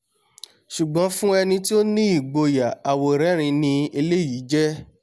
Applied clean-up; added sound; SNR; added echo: none; none; none; none.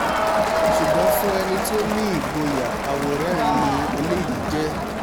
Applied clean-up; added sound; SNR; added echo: none; Crowd; -4 dB; none.